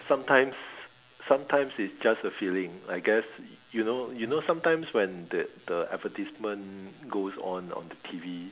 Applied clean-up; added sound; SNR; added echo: none; none; none; none.